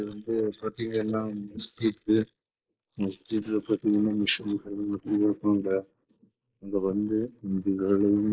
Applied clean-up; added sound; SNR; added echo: neural mask model Resemble Enhance denoiser.